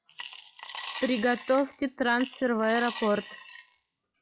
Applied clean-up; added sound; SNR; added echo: classical method log-MMSE.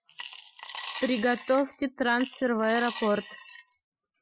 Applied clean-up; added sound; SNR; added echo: classical method Wiener filter.